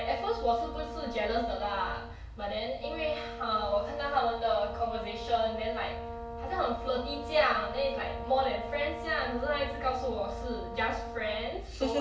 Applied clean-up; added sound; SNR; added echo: none; Brass instrument; 9 dB; reverberation time 1.1 s.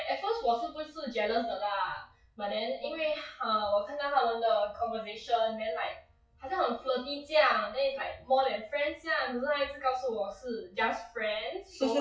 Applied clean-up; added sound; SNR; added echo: classical method WPE with log-MMSE.